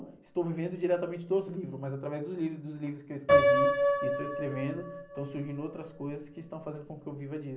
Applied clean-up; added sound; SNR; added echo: none; Piano; -3 dB; reverberation time 0.5 s.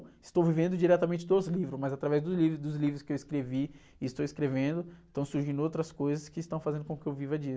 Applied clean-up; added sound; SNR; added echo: none; none; none; none.